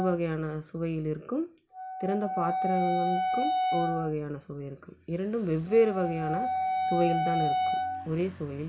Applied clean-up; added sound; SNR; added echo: none; Wind instrument, woodwind instrument; 1 dB; none.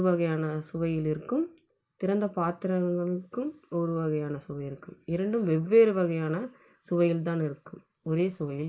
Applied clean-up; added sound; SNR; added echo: neural mask model Resemble Enhance denoiser.